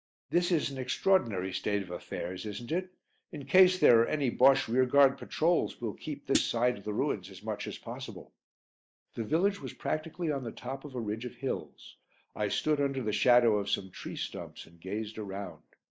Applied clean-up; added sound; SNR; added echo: neural mask model DeepFilterNet 3.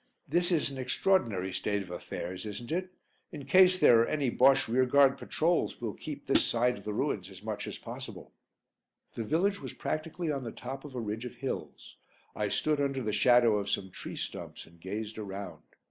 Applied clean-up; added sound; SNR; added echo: none; Hi-hat; 0 dB; none.